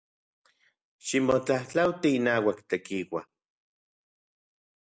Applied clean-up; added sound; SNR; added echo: none; none; none; none.